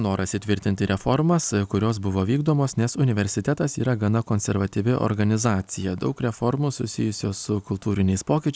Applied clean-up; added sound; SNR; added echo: none; none; none; none.